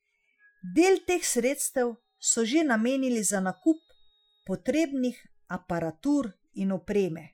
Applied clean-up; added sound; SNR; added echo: classical method Wiener filter.